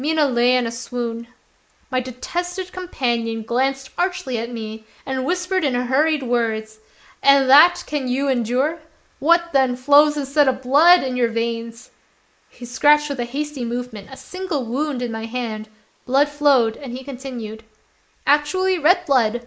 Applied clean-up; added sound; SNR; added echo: neural mask model Resemble Enhance denoiser.